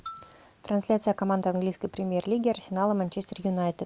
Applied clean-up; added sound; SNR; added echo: none; Marimba, xylophone; 19 dB; none.